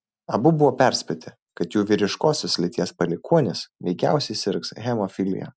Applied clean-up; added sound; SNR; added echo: none; none; none; none.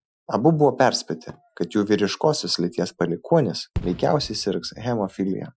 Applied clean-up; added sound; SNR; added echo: classical method Wiener filter.